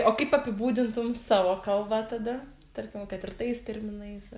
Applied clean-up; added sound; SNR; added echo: none; none; none; none.